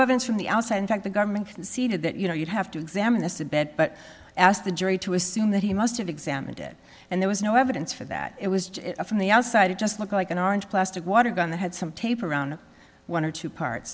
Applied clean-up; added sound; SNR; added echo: none; none; none; none.